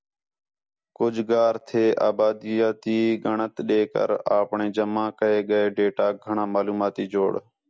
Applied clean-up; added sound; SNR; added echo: none; none; none; none.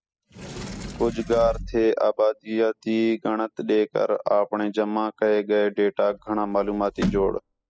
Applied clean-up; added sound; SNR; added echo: classical method spectral subtraction.